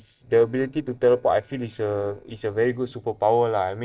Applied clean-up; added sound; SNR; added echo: neural separator model SepFormer DNS4.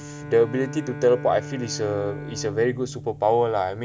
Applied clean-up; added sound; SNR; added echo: none; Bowed string instrument; 12 dB; none.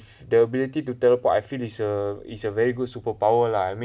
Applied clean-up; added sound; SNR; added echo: none; none; none; none.